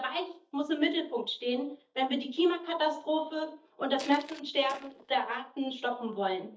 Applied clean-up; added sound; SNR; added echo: neural mask model DeepFilterNet 3.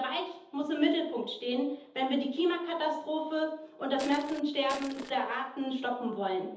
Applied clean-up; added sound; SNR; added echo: none; Crushing; 11 dB; reverberation time 0.8 s.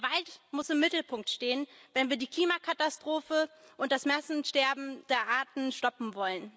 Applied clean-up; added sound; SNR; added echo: none; none; none; none.